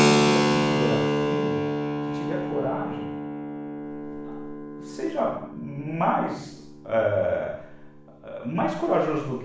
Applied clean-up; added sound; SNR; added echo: none; Keyboard (musical); -2 dB; reverberation time 0.7 s.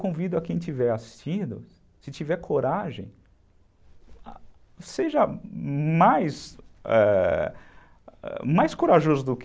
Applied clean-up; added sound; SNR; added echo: none; none; none; none.